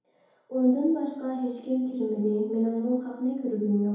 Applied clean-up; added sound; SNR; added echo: none; none; none; reverberation time 2.0 s.